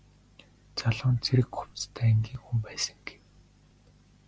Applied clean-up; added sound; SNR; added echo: none; none; none; none.